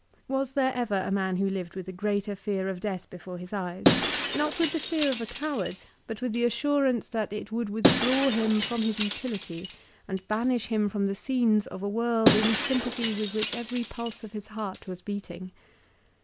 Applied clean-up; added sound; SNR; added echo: none; Shatter; 3 dB; none.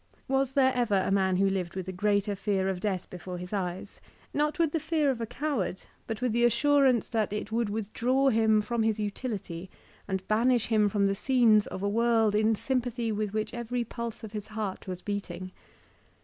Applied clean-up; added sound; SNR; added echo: none; none; none; none.